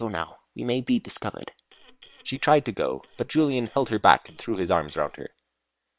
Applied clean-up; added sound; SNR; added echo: neural separator model SepFormer WHAM!.